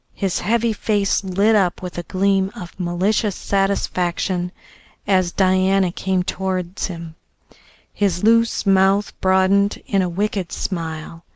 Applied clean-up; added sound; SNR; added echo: none; none; none; none.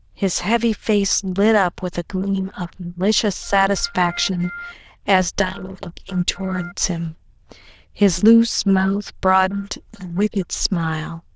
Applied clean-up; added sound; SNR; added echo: neural diffusion model UNIVERSE++.